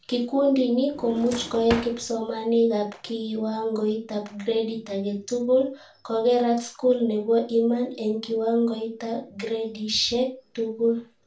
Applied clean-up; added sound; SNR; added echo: none; Drawer open or close; 10 dB; reverberation time 0.3 s.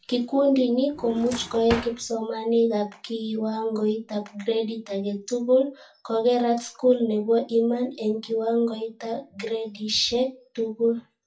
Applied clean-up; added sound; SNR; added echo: classical method WPE with log-MMSE.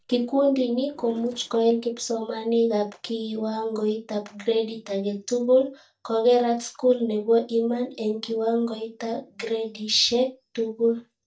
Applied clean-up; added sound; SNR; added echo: neural mask model DeepFilterNet 3.